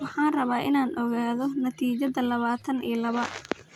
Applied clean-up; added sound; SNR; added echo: none; none; none; none.